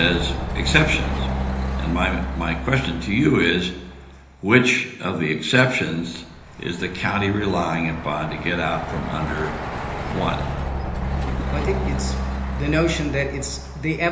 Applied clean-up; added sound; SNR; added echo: none; Truck; 4 dB; reverberation time 1.0 s.